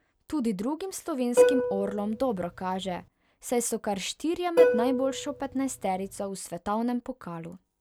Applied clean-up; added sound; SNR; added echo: none; Plucked string instrument; -3 dB; none.